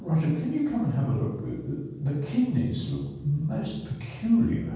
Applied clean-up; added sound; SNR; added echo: none; none; none; reverberation time 1.2 s.